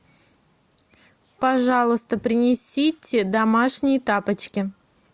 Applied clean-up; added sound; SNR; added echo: none; none; none; none.